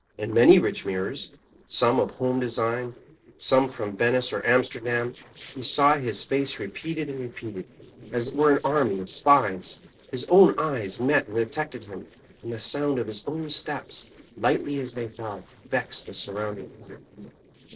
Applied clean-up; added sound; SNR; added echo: neural separator model SepFormer DNS4.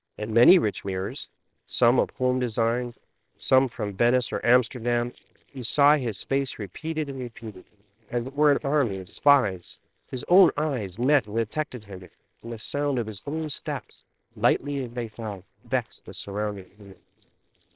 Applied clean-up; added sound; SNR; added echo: neural separator model SepFormer WHAMR!.